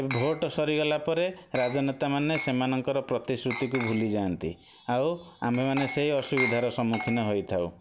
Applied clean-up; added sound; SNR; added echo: none; Glass; 11 dB; none.